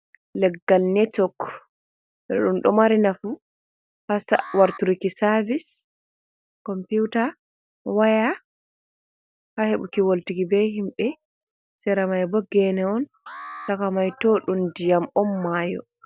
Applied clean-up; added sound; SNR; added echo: none; Alarm; 19 dB; none.